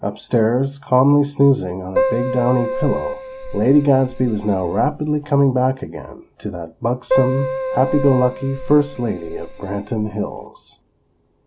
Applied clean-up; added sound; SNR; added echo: none; Keyboard (musical); 5 dB; none.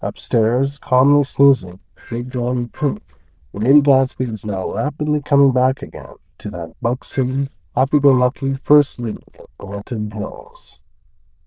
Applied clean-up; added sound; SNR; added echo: neural diffusion model UNIVERSE++.